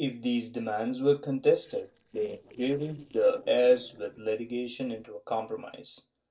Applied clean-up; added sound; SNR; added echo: neural separator model SepFormer DNS4.